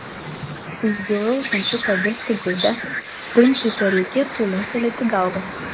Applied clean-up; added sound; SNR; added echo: neural mask model Resemble Enhance denoiser.